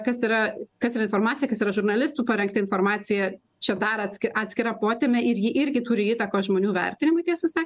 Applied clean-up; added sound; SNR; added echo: none; none; none; none.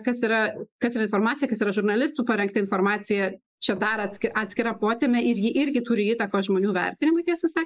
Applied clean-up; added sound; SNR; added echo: neural mask model Resemble Enhance denoiser.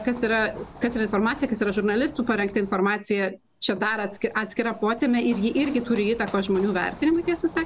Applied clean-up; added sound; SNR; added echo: none; Run; 19 dB; none.